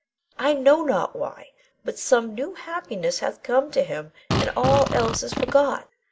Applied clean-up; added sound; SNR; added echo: none; Fart; 3 dB; none.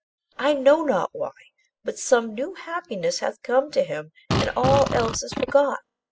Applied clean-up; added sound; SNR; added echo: classical method spectral subtraction.